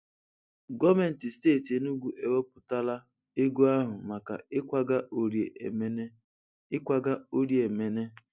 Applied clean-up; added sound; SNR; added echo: none; none; none; none.